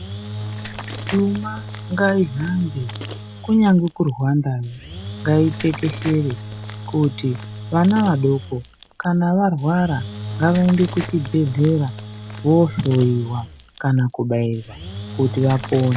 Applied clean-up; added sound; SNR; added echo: none; Engine / Drill; 11 dB; none.